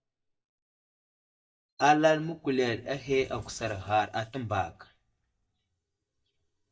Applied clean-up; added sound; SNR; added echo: neural mask model DeepFilterNet 3.